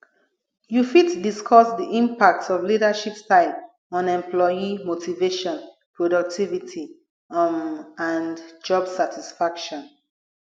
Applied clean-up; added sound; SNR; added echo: none; none; none; none.